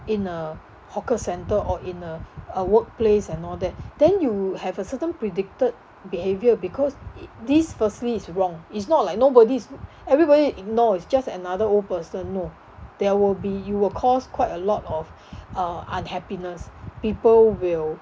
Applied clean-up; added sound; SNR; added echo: none; none; none; none.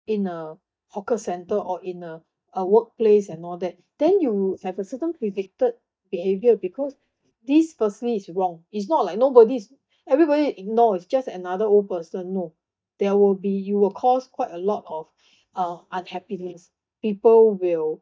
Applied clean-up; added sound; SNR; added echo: neural mask model DeepFilterNet 3.